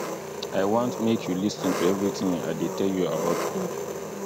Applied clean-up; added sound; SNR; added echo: none; Engine; 4 dB; none.